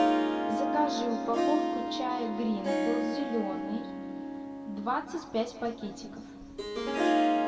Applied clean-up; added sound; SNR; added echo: none; Harp; -4 dB; reverberation time 1.8 s.